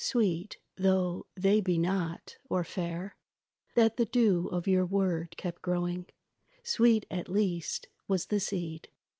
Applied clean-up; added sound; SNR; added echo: none; none; none; none.